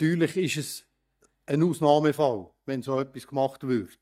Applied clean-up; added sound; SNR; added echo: neural mask model DeepFilterNet 3.